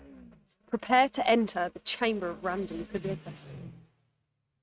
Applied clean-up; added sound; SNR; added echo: neural mask model RNNoise.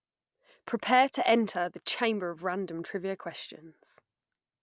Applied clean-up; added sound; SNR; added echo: none; none; none; none.